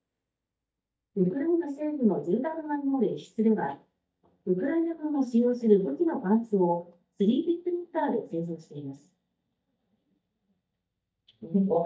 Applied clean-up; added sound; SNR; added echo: neural mask model DeepFilterNet 3.